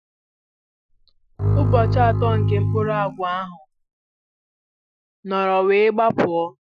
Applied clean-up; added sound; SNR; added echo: classical method Wiener filter.